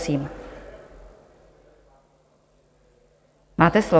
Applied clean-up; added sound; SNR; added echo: none; none; none; none.